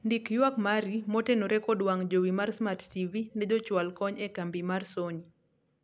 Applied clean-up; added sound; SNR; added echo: none; none; none; none.